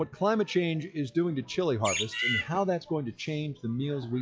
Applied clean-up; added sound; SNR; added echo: classical method log-MMSE.